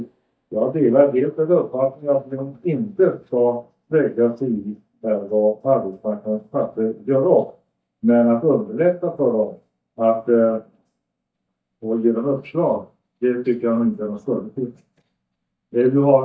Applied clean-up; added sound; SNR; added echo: neural mask model DeepFilterNet 3.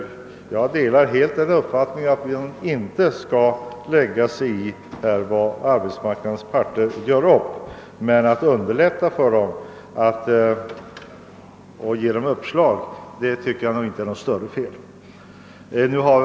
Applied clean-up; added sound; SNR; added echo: none; none; none; none.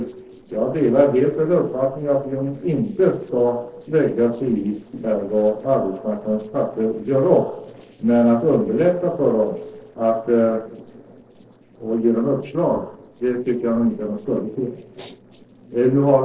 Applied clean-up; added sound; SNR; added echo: neural separator model SepFormer DNS4.